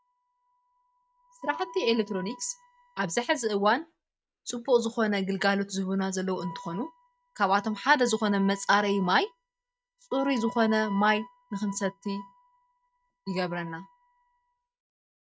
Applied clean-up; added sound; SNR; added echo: neural mask model RNNoise.